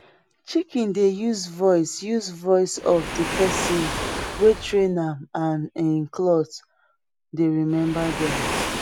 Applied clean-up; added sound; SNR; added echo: none; Waves, surf; 9 dB; none.